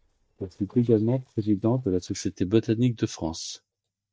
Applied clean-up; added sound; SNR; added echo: neural mask model DeepFilterNet 3.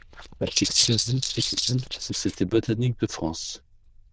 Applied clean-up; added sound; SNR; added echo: neural diffusion model UNIVERSE++.